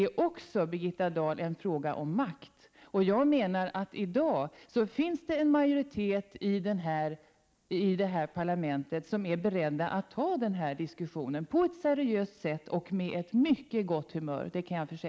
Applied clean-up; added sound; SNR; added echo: none; none; none; none.